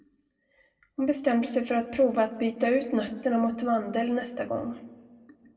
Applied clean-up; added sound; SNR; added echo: none; none; none; reverberation time 0.9 s.